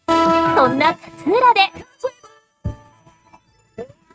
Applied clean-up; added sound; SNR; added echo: neural mask model RNNoise.